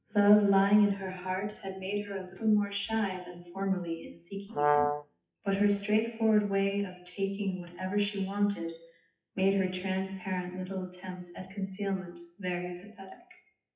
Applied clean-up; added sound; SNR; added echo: classical method WPE with log-MMSE.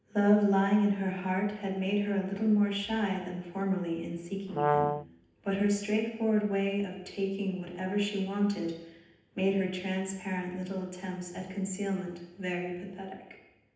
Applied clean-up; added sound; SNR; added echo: none; Brass instrument; 0 dB; reverberation time 0.9 s.